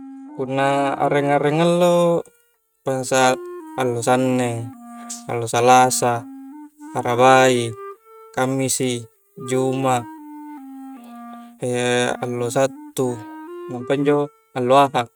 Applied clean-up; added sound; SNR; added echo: neural mask model RNNoise.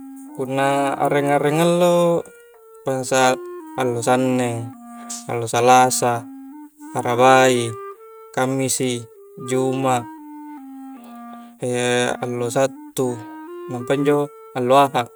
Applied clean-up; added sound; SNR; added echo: none; Wind instrument, woodwind instrument; 17 dB; none.